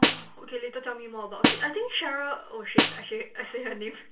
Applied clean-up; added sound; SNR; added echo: none; Snare drum; -4 dB; reverberation time 0.2 s.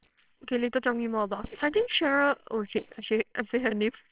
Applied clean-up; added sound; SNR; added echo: neural separator model SepFormer WHAMR!.